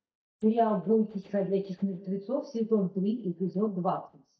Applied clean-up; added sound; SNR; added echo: neural mask model DeepFilterNet 3.